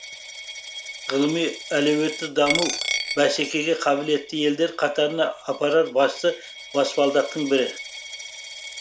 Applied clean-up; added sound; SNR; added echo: none; Coin (dropping); 10 dB; none.